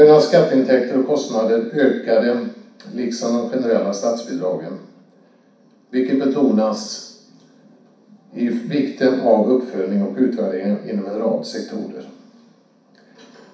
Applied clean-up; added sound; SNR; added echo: none; none; none; reverberation time 0.6 s.